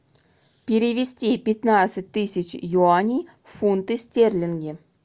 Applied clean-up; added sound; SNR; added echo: none; none; none; none.